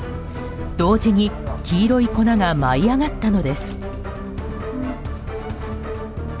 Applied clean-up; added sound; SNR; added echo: none; Rattle / Engine starting / Car; 12 dB; none.